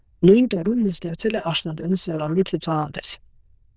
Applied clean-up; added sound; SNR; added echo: neural diffusion model UNIVERSE++.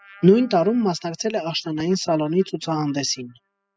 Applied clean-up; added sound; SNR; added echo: classical method spectral subtraction.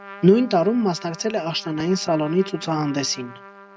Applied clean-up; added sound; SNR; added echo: none; Trumpet; 19 dB; none.